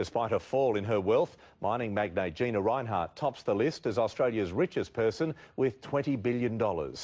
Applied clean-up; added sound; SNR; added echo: none; none; none; none.